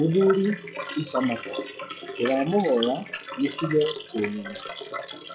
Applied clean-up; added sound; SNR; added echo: classical method log-MMSE.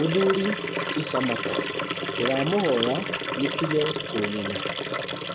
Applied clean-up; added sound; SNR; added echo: none; Liquid; 2 dB; none.